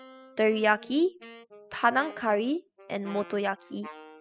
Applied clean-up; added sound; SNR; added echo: classical method spectral subtraction.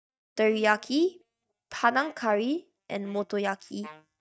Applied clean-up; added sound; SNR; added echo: neural mask model DeepFilterNet 3.